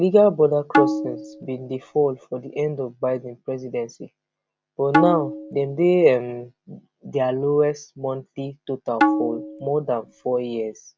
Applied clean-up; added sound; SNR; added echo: none; Tabla; 2 dB; none.